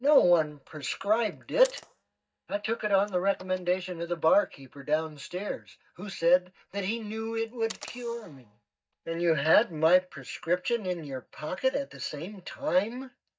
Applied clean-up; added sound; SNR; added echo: neural mask model DeepFilterNet 3.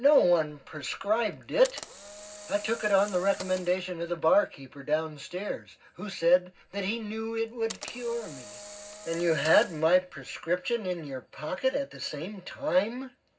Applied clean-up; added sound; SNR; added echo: none; Camera; 17 dB; reverberation time 0.4 s.